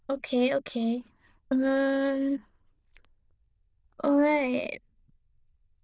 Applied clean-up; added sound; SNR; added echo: neural diffusion model UNIVERSE++.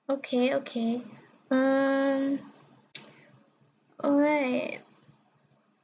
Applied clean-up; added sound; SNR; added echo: none; none; none; none.